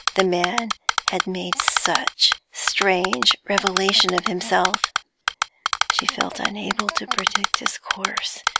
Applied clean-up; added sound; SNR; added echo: none; Typing; 0 dB; none.